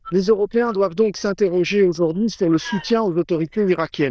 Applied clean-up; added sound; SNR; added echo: neural diffusion model UNIVERSE++.